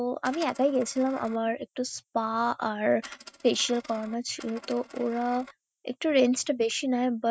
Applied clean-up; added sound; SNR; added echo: neural mask model RNNoise.